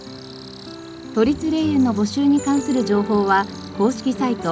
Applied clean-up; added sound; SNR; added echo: none; Cricket; 18 dB; none.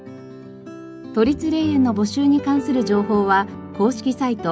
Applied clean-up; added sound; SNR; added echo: none; none; none; none.